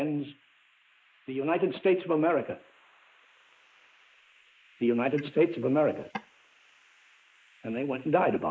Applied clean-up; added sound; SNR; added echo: neural mask model Resemble Enhance denoiser.